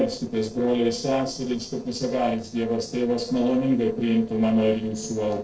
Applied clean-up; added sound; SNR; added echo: neural separator model SepFormer DNS4.